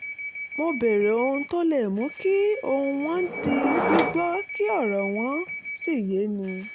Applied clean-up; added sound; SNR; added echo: none; Subway, metro, underground / Door; 6 dB; none.